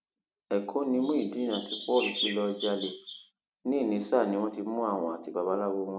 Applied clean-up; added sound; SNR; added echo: none; Chirp, tweet; 7 dB; none.